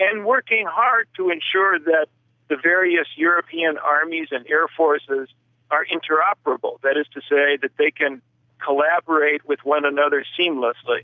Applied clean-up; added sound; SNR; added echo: none; none; none; none.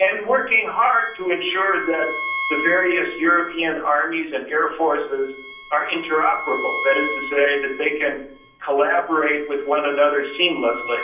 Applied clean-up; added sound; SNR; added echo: none; Bowed string instrument; 10 dB; reverberation time 0.6 s.